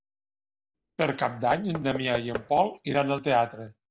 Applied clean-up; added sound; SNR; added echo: none; Knock / Wood; 12 dB; none.